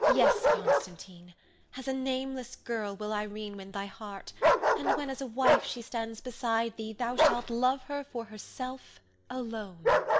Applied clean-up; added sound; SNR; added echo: none; Bark; -3 dB; none.